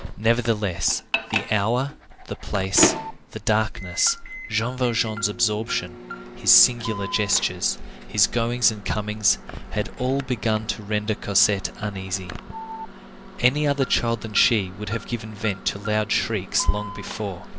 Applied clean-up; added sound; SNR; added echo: none; Alarm + Microwave oven; 9 dB; none.